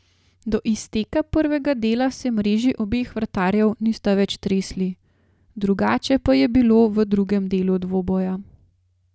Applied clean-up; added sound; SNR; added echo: none; none; none; none.